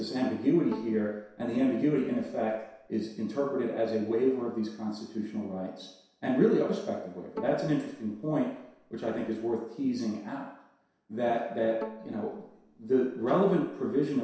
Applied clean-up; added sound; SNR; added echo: none; Bowed string instrument; 18 dB; reverberation time 0.7 s.